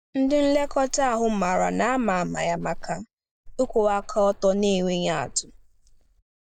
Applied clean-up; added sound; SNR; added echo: neural mask model DeepFilterNet 3.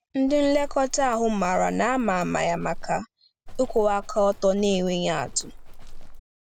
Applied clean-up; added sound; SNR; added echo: none; Livestock, farm animals, working animals; 10 dB; none.